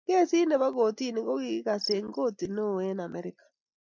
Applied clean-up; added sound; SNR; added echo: neural mask model DeepFilterNet 3.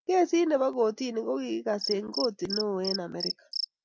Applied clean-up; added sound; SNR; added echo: none; Cricket; 10 dB; none.